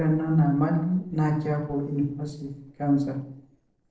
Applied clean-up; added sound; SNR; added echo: neural separator model SepFormer DNS4.